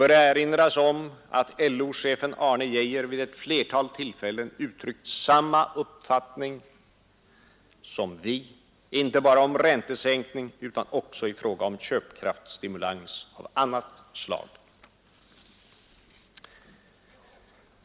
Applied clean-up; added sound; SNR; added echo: none; none; none; none.